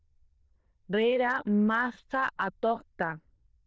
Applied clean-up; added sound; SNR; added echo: neural diffusion model UNIVERSE++.